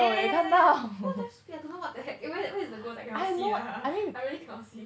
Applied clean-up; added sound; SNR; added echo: none; none; none; none.